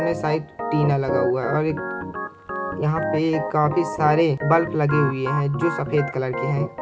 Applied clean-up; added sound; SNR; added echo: none; Organ; 6 dB; none.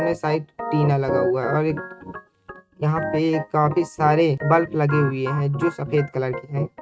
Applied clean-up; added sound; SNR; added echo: neural mask model RNNoise.